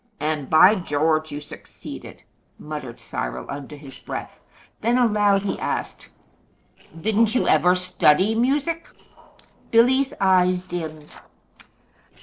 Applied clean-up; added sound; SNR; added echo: neural separator model SepFormer DNS4.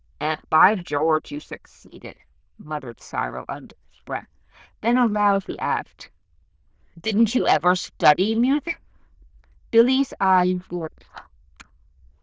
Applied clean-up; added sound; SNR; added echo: neural diffusion model UNIVERSE++.